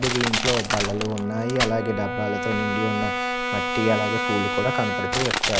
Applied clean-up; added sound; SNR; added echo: none; Crushing + Brass instrument; 0 dB; none.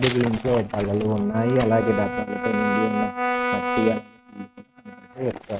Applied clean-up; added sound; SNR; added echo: neural mask model RNNoise.